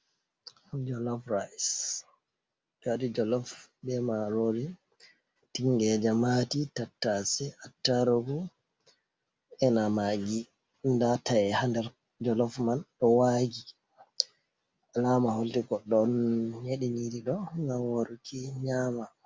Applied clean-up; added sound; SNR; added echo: none; none; none; none.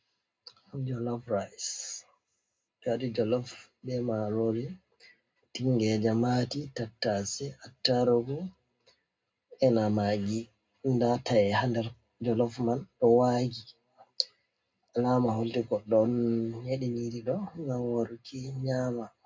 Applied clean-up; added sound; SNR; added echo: none; none; none; reverberation time 0.2 s.